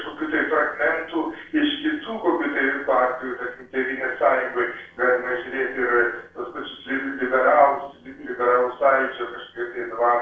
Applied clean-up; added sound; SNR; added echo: neural separator model SepFormer DNS4.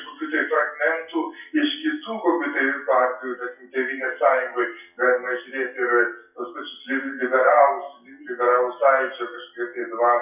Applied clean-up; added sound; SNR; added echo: classical method WPE with log-MMSE.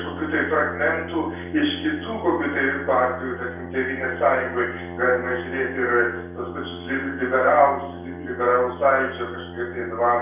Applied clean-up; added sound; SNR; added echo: none; Brass instrument; 12 dB; reverberation time 0.6 s.